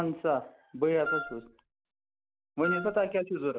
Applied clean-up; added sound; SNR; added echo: none; Wind instrument, woodwind instrument; 4 dB; none.